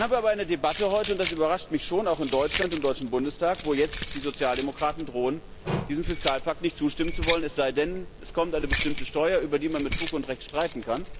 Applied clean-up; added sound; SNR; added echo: none; Keys jangling; 1 dB; none.